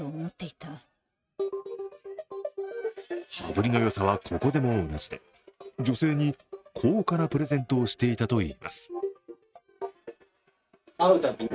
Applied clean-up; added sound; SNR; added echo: neural mask model RNNoise.